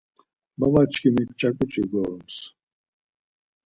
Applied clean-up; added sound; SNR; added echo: none; none; none; none.